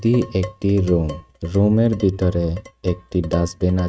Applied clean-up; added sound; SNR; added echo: neural mask model RNNoise.